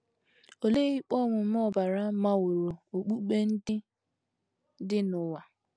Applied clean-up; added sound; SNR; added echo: none; none; none; none.